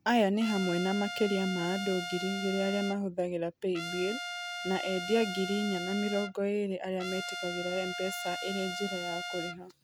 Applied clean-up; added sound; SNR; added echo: none; Trumpet; 7 dB; none.